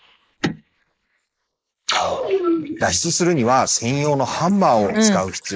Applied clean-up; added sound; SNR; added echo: neural mask model Resemble Enhance denoiser.